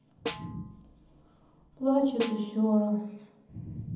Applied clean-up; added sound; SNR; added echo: none; Snare drum; 11 dB; reverberation time 0.8 s.